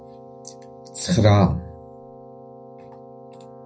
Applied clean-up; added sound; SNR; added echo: none; Keyboard (musical); 18 dB; reverberation time 0.4 s.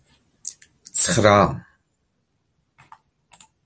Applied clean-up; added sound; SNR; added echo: none; none; none; none.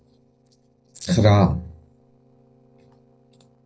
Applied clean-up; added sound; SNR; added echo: neural separator model SepFormer DNS4.